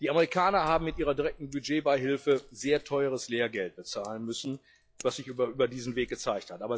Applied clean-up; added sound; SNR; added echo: classical method log-MMSE.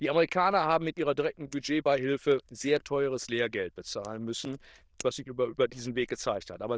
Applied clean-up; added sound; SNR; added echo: neural diffusion model UNIVERSE++.